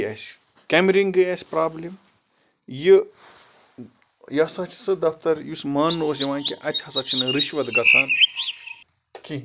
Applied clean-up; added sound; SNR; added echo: none; Chirp, tweet; -1 dB; none.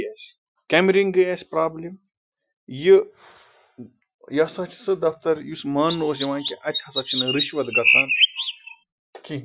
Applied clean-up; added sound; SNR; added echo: classical method Wiener filter.